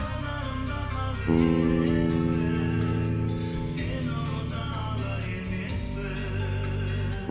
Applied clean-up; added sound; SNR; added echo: none; Bass guitar; 0 dB; reverberation time 0.8 s.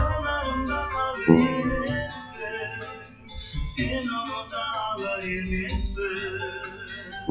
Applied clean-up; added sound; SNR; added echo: classical method WPE with log-MMSE.